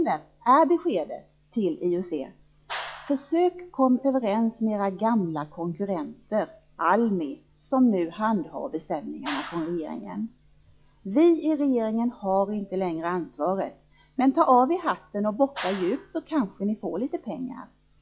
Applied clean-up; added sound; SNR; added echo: classical method log-MMSE.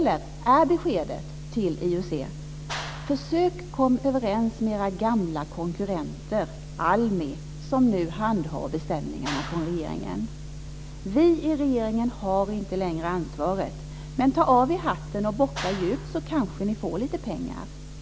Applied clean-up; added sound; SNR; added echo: none; Clapping; 15 dB; none.